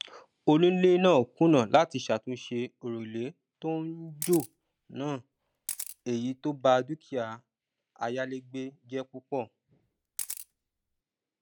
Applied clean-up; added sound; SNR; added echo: none; Camera; 13 dB; none.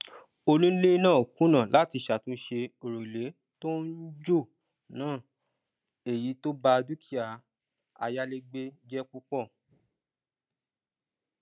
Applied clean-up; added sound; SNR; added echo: none; none; none; none.